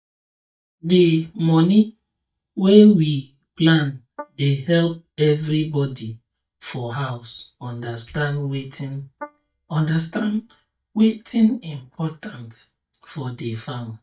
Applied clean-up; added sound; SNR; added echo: neural mask model DeepFilterNet 3.